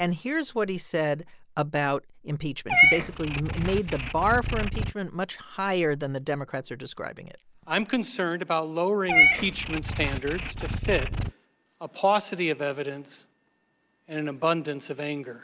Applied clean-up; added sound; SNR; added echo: none; Meow / Purr; 1 dB; none.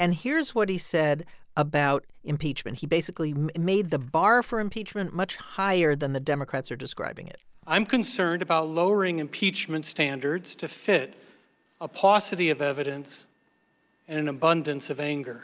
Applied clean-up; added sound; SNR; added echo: none; none; none; none.